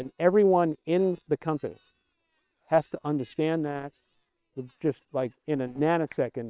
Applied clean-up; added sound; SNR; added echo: neural separator model SepFormer WHAM!.